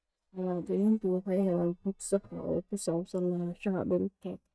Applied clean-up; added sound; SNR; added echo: neural mask model DeepFilterNet 3.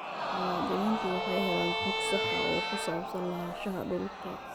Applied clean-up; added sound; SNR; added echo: none; Crowd + Bowed string instrument; -1 dB; none.